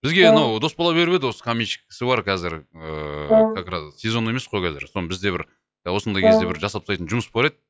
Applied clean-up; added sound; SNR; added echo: classical method log-MMSE.